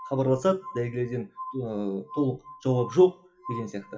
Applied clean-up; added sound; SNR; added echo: classical method WPE with log-MMSE.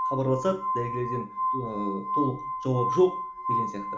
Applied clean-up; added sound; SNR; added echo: none; Glass; 2 dB; reverberation time 0.4 s.